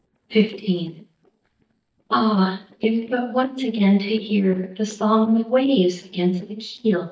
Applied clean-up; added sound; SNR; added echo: neural mask model DeepFilterNet 3.